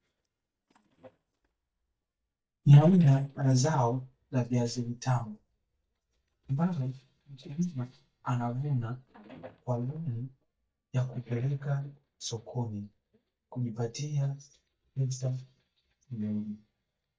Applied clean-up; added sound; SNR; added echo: neural mask model DeepFilterNet 3.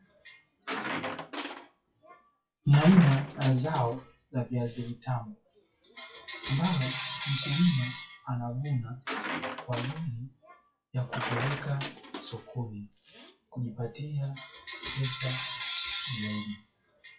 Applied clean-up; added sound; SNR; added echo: classical method WPE with log-MMSE.